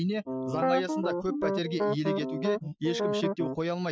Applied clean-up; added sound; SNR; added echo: classical method Wiener filter.